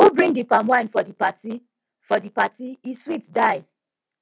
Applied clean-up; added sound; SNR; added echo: none; none; none; none.